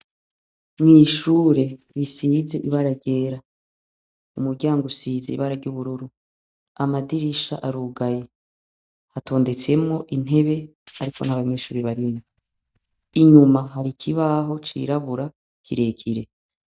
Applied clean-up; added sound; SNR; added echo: neural mask model DeepFilterNet 3.